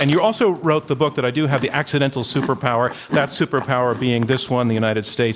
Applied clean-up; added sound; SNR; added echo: none; Chewing, mastication; 14 dB; none.